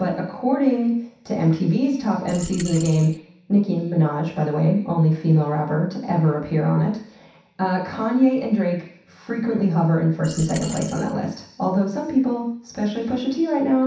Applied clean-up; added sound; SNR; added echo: none; Coin (dropping); 15 dB; reverberation time 0.7 s.